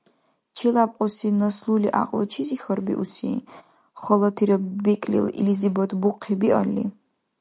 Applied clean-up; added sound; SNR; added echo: none; none; none; none.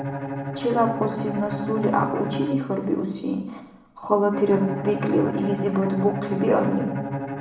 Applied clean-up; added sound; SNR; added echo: none; Bowed string instrument; 6 dB; reverberation time 0.9 s.